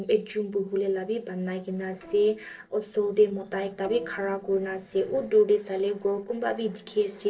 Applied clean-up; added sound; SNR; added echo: neural separator model SepFormer DNS4.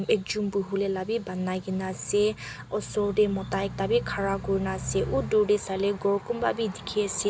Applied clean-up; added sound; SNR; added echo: none; none; none; none.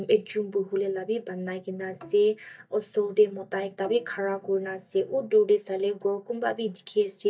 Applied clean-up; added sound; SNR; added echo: neural mask model DeepFilterNet 3.